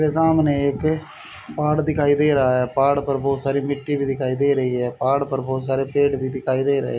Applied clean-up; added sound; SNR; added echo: none; none; none; none.